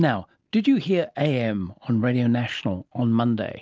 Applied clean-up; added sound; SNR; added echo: none; none; none; none.